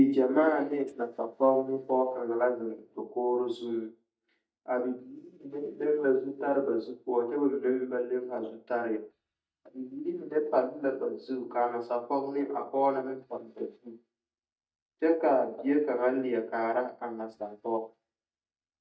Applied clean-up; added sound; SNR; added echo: neural mask model DeepFilterNet 3.